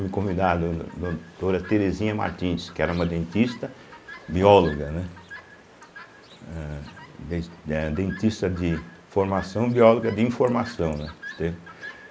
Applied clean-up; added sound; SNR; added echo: none; Chirp, tweet; 19 dB; none.